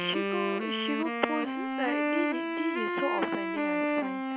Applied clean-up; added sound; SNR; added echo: none; Wind instrument, woodwind instrument; -4 dB; none.